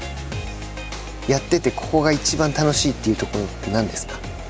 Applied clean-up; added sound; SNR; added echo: none; none; none; none.